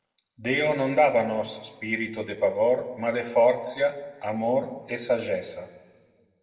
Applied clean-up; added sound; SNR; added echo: none; none; none; reverberation time 1.1 s.